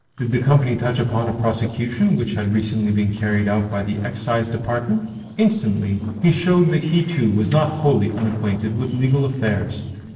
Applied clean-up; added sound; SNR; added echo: neural separator model SepFormer DNS4.